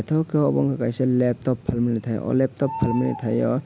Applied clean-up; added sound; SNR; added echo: none; Bird; 18 dB; none.